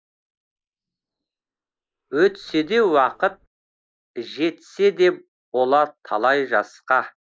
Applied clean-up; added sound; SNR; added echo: neural mask model Resemble Enhance denoiser.